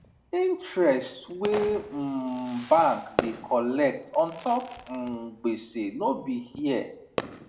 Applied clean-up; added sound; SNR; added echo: none; Fireworks; 12 dB; reverberation time 0.7 s.